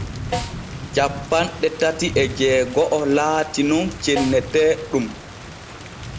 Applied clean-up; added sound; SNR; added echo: none; Thunder / Rain + Snare drum; 10 dB; none.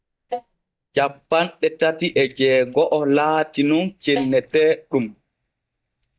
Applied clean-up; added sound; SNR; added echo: neural mask model DeepFilterNet 3.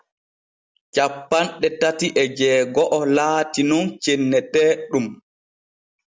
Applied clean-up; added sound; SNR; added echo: none; none; none; none.